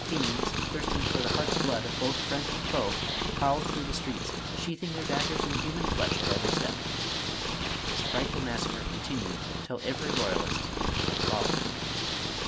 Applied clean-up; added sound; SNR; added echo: none; Purr; -4 dB; none.